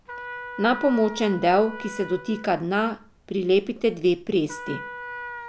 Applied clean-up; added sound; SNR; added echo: none; Trumpet; 14 dB; none.